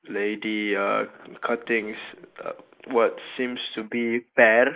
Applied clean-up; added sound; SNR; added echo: neural mask model Resemble Enhance denoiser.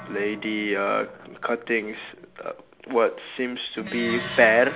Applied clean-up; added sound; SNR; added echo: none; Plucked string instrument; 14 dB; none.